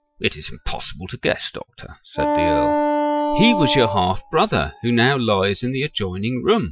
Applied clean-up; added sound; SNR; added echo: classical method Wiener filter.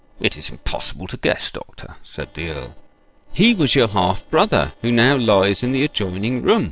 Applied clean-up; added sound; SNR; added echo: neural separator model SepFormer DNS4.